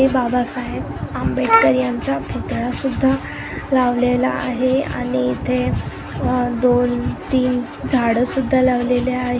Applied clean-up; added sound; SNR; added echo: none; none; none; none.